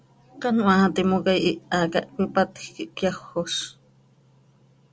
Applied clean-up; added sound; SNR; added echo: none; none; none; none.